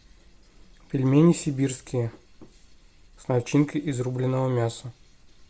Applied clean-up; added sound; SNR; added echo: none; none; none; none.